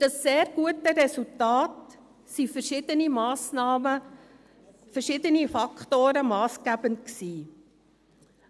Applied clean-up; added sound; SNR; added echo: none; none; none; none.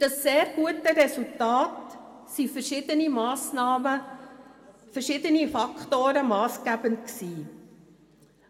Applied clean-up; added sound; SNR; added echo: none; none; none; reverberation time 1.7 s.